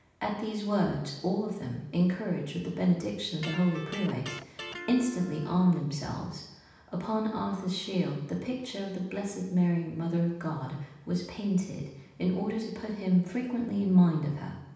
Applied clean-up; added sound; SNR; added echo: none; Electric guitar; 12 dB; reverberation time 0.9 s.